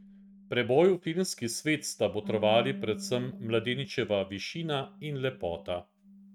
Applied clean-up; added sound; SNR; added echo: neural mask model RNNoise.